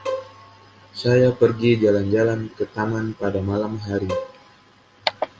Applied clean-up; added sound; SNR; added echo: none; Bowed string instrument; 11 dB; none.